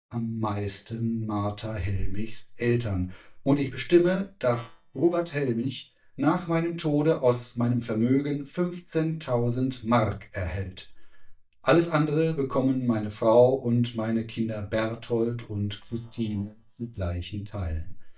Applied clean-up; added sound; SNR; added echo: neural mask model DeepFilterNet 3.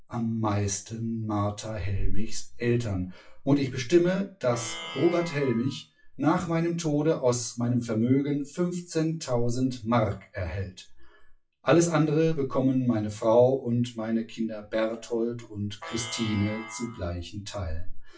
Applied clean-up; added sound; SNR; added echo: classical method WPE with log-MMSE.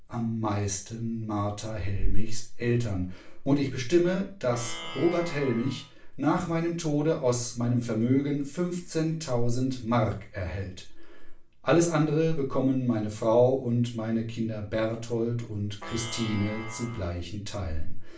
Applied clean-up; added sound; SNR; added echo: none; Plucked string instrument; 15 dB; reverberation time 0.3 s.